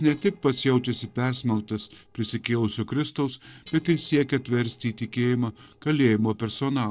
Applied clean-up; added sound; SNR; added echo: neural separator model SepFormer DNS4.